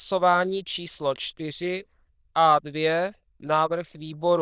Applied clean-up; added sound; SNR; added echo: neural diffusion model UNIVERSE++.